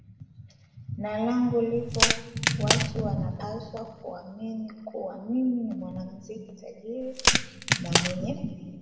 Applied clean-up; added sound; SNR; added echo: none; Crack; -4 dB; reverberation time 1.9 s.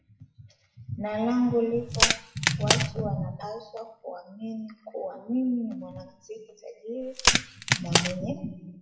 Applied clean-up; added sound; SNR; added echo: classical method WPE with log-MMSE.